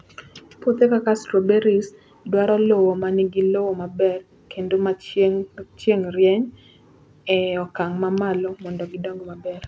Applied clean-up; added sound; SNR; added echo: none; none; none; none.